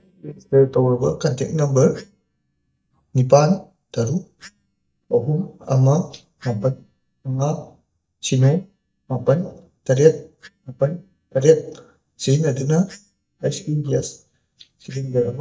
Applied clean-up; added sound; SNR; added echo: neural mask model DeepFilterNet 3.